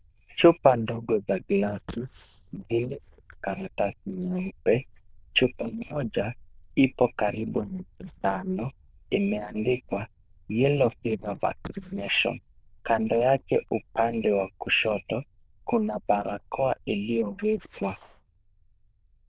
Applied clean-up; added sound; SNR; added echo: neural diffusion model UNIVERSE++.